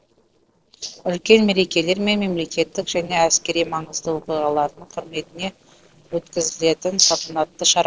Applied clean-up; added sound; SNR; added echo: neural separator model SepFormer DNS4.